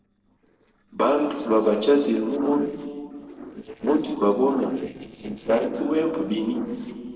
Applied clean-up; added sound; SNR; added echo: neural separator model SepFormer DNS4.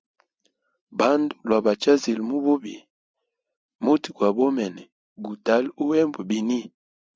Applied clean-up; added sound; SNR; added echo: none; none; none; none.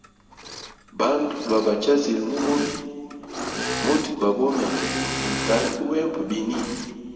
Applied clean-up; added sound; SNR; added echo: none; Engine / Mechanisms; 7 dB; reverberation time 2.1 s.